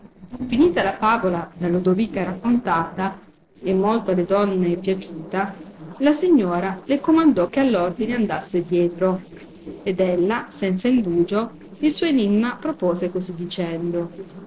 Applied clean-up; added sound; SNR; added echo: neural separator model SepFormer DNS4.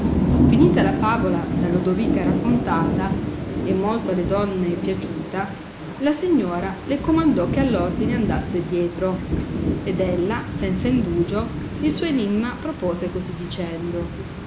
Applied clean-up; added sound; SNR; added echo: none; Thunder / Rain; 1 dB; none.